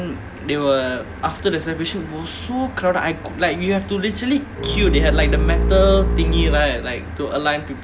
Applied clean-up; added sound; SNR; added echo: none; Bowed string instrument; -2 dB; none.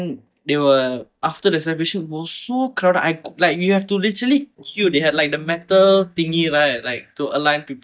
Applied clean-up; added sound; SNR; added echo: neural mask model DeepFilterNet 3.